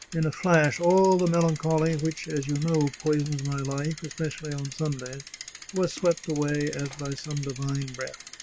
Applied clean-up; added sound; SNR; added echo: none; Bicycle; 16 dB; none.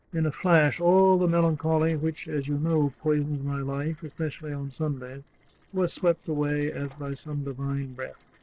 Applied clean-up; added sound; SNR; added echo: neural separator model SepFormer DNS4.